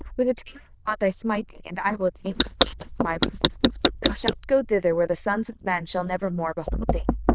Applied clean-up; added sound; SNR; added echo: neural diffusion model UNIVERSE++.